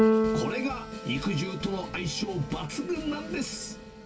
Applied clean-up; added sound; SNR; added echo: none; Keyboard (musical); -1 dB; reverberation time 0.2 s.